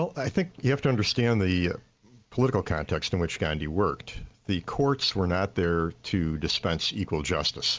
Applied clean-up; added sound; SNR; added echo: none; none; none; none.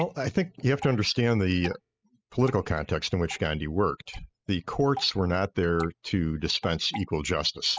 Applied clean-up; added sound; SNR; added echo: classical method spectral subtraction.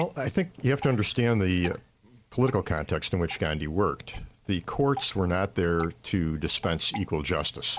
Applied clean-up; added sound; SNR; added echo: none; Drip / Water; 19 dB; none.